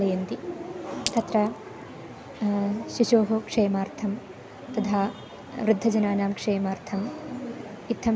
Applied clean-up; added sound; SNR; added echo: none; Glass; 11 dB; none.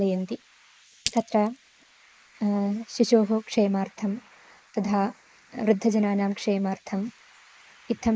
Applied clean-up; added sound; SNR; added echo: neural mask model Resemble Enhance denoiser.